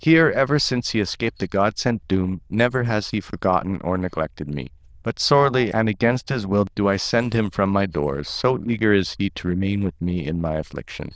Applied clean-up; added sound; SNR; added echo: neural diffusion model UNIVERSE++.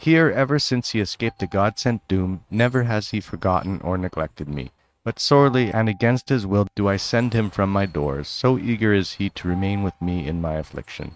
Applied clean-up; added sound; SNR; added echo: neural mask model RNNoise.